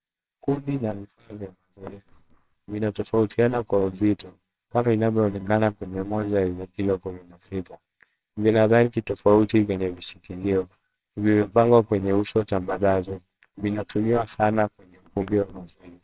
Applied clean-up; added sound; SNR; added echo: neural separator model SepFormer WHAMR!.